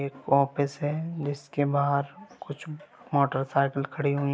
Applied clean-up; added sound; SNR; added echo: none; none; none; none.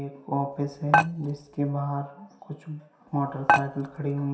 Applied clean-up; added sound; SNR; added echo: none; Dishes, pots, and pans; -3 dB; reverberation time 0.7 s.